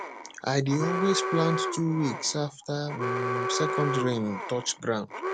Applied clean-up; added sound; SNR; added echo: none; Alarm; 3 dB; none.